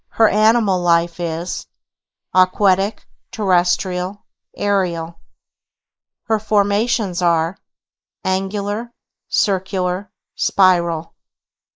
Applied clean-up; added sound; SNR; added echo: neural mask model Resemble Enhance denoiser.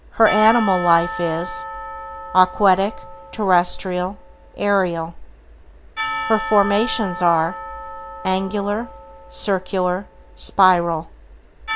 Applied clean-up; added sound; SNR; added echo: none; Percussion; 11 dB; none.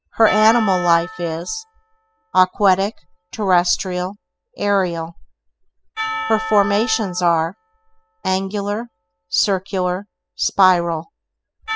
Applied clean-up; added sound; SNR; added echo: classical method spectral subtraction.